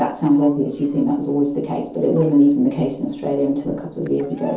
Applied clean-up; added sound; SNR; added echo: neural separator model SepFormer DNS4.